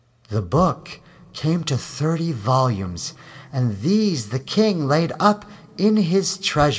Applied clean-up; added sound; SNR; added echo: none; none; none; reverberation time 1.6 s.